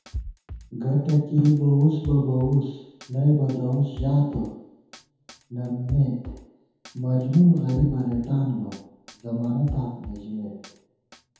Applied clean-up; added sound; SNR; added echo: none; Drum kit; 16 dB; reverberation time 0.9 s.